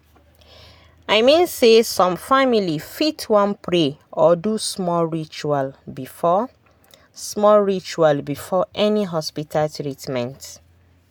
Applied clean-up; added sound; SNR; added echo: none; none; none; none.